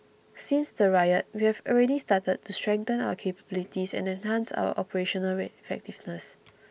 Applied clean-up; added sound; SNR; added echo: none; none; none; none.